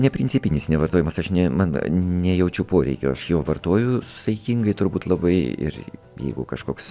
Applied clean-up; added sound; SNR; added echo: none; none; none; none.